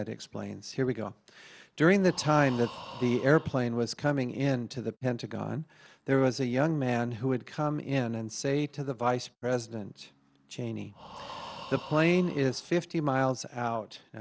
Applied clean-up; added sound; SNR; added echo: none; Breathing; 17 dB; none.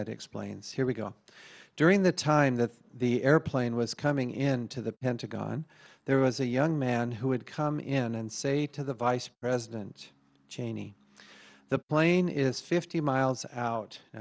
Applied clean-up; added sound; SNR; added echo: none; none; none; none.